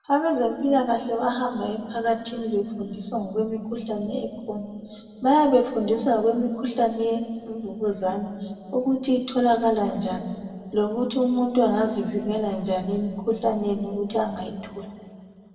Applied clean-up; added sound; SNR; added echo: none; none; none; reverberation time 2.0 s.